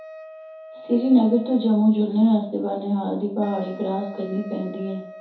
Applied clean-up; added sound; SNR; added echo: none; Wind instrument, woodwind instrument; 20 dB; reverberation time 0.5 s.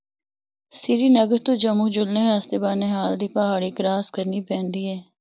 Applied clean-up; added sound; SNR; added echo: none; none; none; none.